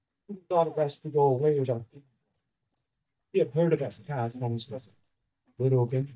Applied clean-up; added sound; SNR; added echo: neural mask model DeepFilterNet 3.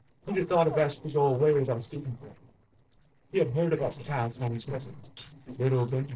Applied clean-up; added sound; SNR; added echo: neural separator model SepFormer DNS4.